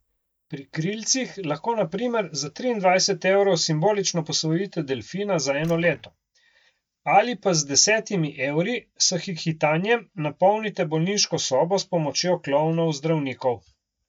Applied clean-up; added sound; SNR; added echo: neural mask model DeepFilterNet 3.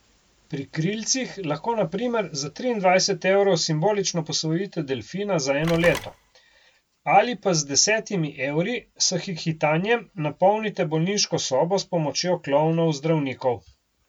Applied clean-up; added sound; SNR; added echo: none; Telephone; 13 dB; none.